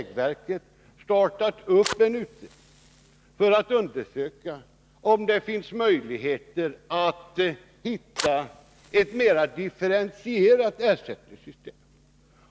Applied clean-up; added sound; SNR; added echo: none; Fire; 19 dB; none.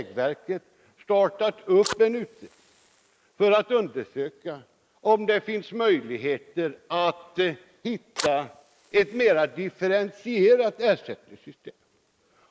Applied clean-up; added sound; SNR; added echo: neural mask model Resemble Enhance denoiser.